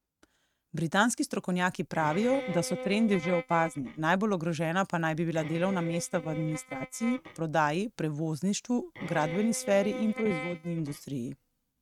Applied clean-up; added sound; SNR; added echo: neural mask model RNNoise.